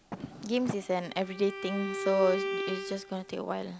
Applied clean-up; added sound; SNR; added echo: none; Bowed string instrument; 7 dB; none.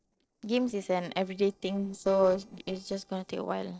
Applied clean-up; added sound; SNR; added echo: neural separator model SepFormer DNS4.